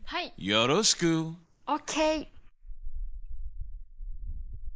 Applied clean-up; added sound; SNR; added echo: neural mask model Resemble Enhance denoiser.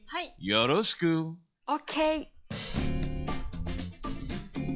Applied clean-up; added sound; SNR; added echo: classical method log-MMSE.